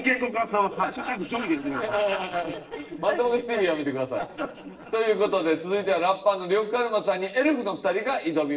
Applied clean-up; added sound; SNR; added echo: neural separator model SepFormer DNS4.